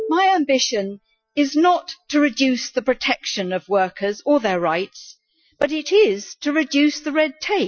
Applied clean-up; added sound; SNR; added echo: classical method Wiener filter.